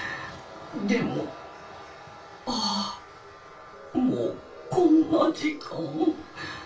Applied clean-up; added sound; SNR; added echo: none; none; none; reverberation time 0.2 s.